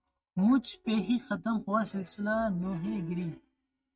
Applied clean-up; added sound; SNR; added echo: neural mask model RNNoise.